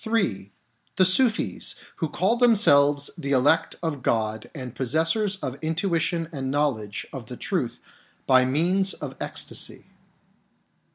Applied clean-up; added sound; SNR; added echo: none; none; none; none.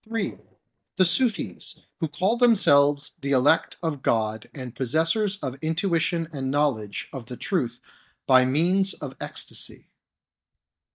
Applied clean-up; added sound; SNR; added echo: neural mask model DeepFilterNet 3.